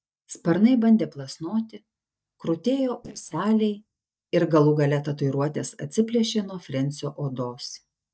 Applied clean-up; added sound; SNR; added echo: neural mask model DeepFilterNet 3.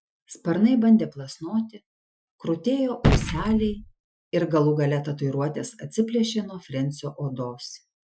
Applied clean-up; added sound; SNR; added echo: classical method Wiener filter.